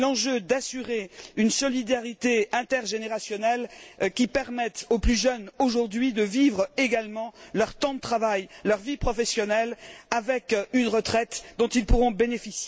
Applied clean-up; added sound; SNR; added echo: none; none; none; none.